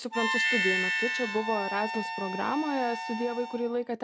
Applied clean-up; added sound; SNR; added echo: none; Harmonica; 0 dB; none.